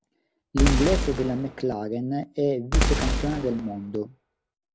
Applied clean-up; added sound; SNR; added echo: none; Boom; -1 dB; none.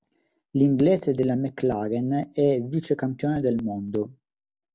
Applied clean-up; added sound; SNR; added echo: none; none; none; none.